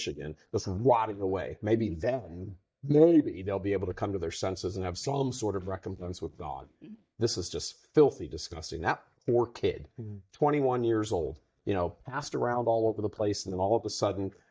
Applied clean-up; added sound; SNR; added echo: neural mask model DeepFilterNet 3.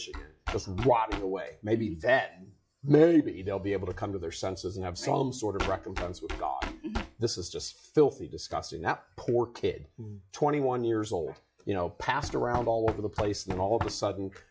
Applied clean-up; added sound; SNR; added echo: classical method log-MMSE.